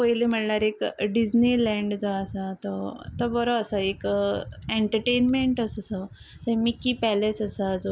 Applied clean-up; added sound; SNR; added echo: none; none; none; none.